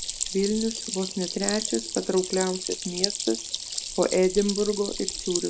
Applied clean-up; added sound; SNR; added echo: none; Stream; 4 dB; none.